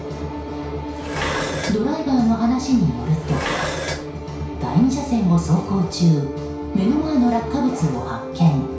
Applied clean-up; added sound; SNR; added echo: none; Dishes, pots, and pans; 9 dB; reverberation time 0.6 s.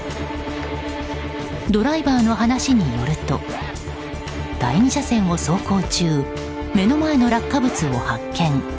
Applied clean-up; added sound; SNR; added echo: none; none; none; none.